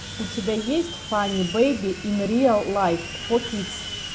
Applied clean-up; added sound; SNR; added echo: none; Sawing; 11 dB; none.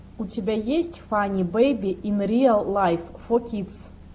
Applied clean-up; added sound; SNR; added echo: none; none; none; none.